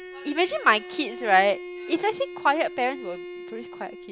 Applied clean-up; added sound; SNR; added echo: none; Bowed string instrument; 12 dB; none.